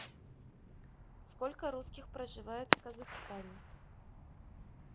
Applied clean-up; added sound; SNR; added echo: none; Fireworks; -4 dB; none.